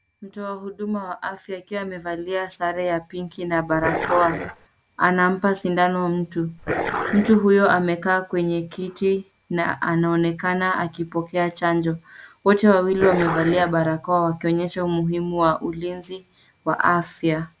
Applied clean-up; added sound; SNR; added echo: none; Dog; 4 dB; none.